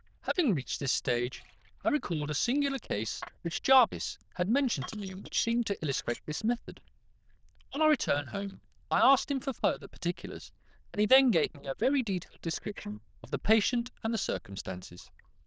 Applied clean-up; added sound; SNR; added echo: neural diffusion model UNIVERSE++.